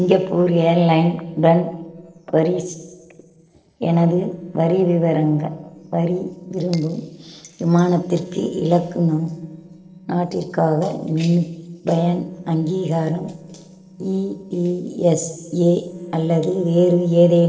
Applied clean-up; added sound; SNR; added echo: neural separator model SepFormer DNS4.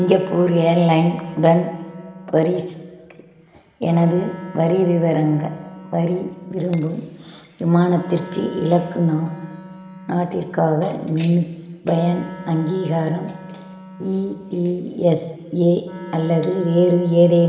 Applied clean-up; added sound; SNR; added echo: none; Wind instrument, woodwind instrument; 18 dB; reverberation time 1.7 s.